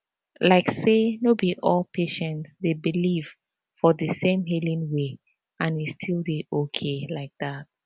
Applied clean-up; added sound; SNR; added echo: none; none; none; none.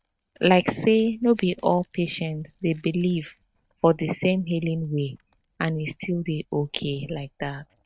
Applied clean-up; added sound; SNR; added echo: neural mask model RNNoise.